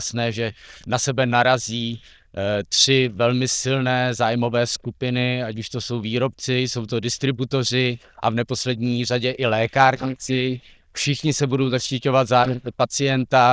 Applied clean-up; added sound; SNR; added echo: neural diffusion model UNIVERSE++.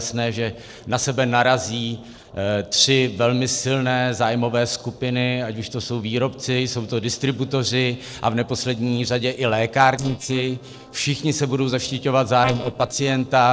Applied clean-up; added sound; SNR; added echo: neural separator model SepFormer DNS4.